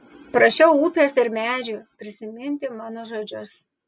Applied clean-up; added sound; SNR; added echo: none; none; none; none.